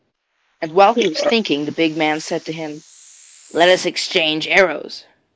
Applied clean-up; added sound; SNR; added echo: neural mask model Resemble Enhance denoiser.